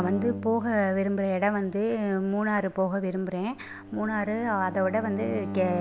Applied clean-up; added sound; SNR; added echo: none; Bowed string instrument; 12 dB; none.